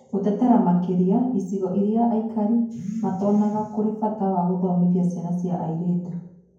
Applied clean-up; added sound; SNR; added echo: none; none; none; reverberation time 0.9 s.